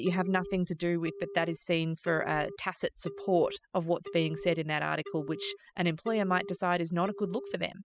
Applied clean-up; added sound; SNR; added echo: classical method spectral subtraction.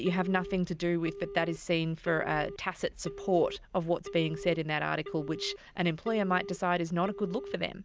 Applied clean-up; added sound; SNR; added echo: none; Telephone; 13 dB; none.